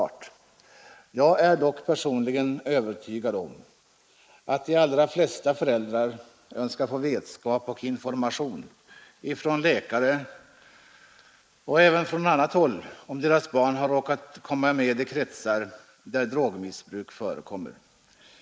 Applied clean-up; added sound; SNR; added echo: neural mask model Resemble Enhance denoiser.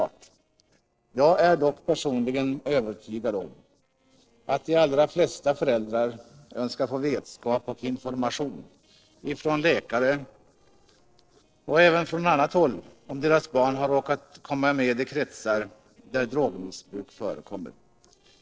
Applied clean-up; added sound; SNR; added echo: neural separator model SepFormer DNS4.